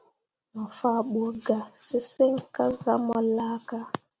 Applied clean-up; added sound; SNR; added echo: none; none; none; none.